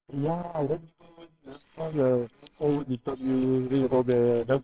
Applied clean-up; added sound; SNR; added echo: neural separator model SepFormer WHAMR!.